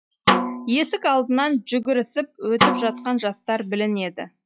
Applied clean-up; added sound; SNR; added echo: classical method log-MMSE.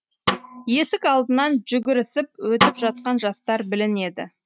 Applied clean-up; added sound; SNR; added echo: neural mask model RNNoise.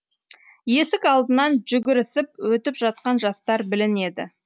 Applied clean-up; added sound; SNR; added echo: none; none; none; none.